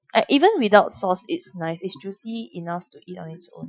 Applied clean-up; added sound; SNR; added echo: classical method Wiener filter.